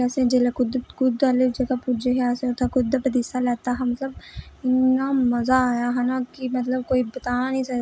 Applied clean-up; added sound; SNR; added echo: none; none; none; none.